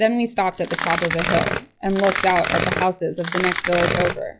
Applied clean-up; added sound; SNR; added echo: classical method log-MMSE.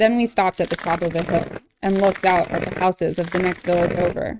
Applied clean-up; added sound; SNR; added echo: neural mask model RNNoise.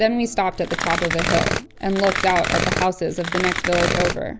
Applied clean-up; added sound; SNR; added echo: none; Tearing; 2 dB; none.